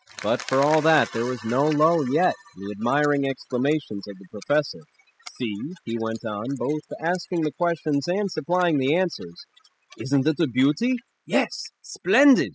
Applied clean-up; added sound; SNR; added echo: classical method spectral subtraction.